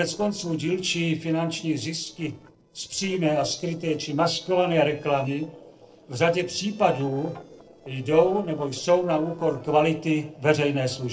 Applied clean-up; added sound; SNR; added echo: neural separator model SepFormer DNS4.